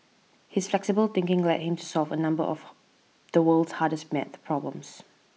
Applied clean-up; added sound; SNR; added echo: none; none; none; none.